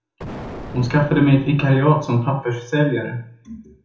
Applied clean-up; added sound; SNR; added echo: none; Explosion; 15 dB; reverberation time 0.6 s.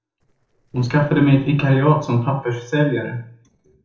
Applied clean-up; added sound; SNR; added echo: neural separator model SepFormer DNS4.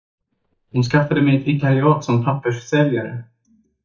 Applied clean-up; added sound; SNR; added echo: neural mask model DeepFilterNet 3.